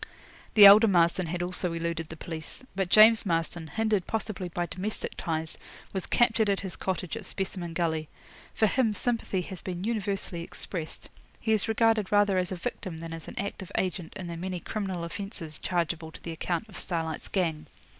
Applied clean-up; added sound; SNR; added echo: none; none; none; none.